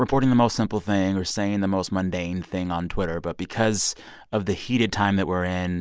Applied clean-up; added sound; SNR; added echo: none; none; none; none.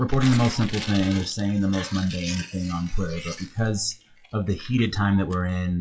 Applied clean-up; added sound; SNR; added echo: classical method WPE with log-MMSE.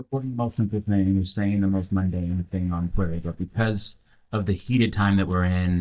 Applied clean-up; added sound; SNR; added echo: neural mask model DeepFilterNet 3.